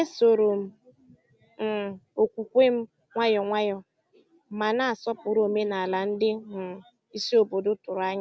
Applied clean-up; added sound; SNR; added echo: none; none; none; none.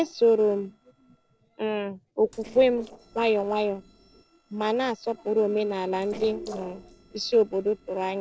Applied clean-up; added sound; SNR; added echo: neural separator model SepFormer DNS4.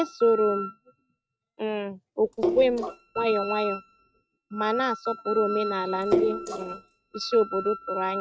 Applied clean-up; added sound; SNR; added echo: neural mask model RNNoise.